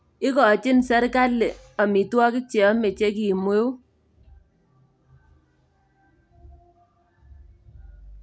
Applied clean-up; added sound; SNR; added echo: none; none; none; none.